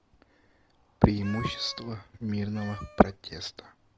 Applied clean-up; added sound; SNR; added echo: none; Meow; 18 dB; none.